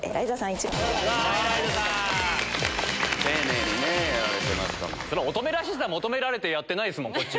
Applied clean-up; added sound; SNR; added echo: none; none; none; none.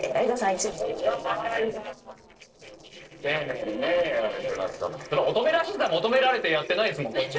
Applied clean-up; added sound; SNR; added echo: neural separator model SepFormer DNS4.